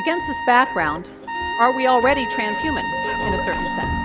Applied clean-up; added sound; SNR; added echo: none; Trumpet; 5 dB; none.